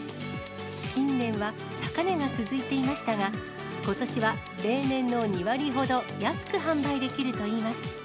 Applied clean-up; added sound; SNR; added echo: none; none; none; none.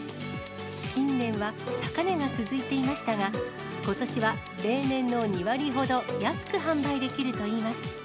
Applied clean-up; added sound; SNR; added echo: none; Bowed string instrument; 14 dB; none.